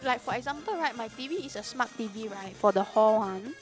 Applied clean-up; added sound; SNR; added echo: none; Brass instrument / Percussion; 19 dB; none.